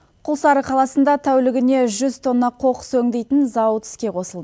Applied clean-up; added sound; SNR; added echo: none; none; none; none.